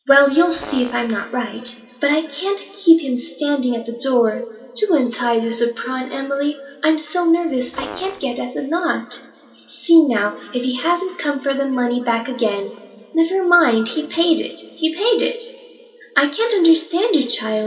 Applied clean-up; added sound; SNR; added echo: none; Fart; 16 dB; reverberation time 2.6 s.